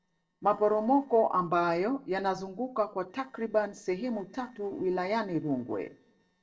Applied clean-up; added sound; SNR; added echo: neural separator model SepFormer DNS4.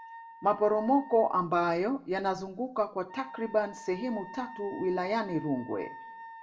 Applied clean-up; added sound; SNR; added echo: none; Wind instrument, woodwind instrument; 17 dB; reverberation time 0.3 s.